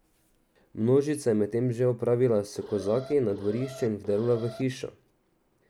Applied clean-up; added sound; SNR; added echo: none; Alarm; 16 dB; none.